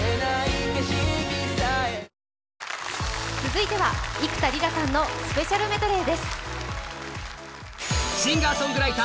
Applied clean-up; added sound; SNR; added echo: none; none; none; none.